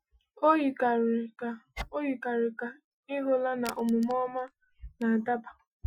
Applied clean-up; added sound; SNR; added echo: classical method Wiener filter.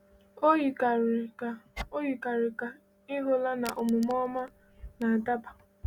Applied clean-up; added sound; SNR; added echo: none; Crack; 20 dB; none.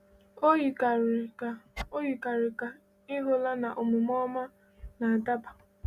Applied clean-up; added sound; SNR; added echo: none; none; none; none.